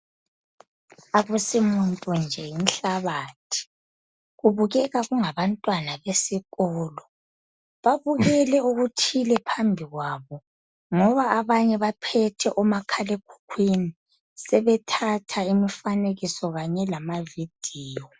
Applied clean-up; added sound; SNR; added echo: none; none; none; none.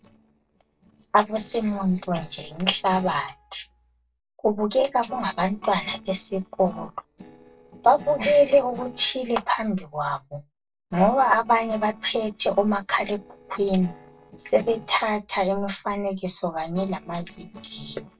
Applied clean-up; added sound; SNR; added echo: neural separator model SepFormer DNS4.